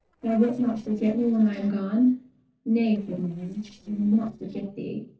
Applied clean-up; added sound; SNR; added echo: neural separator model SepFormer DNS4.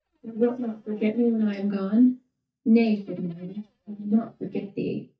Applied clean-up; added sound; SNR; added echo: neural mask model DeepFilterNet 3.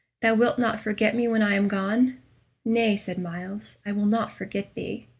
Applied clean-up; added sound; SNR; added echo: none; none; none; none.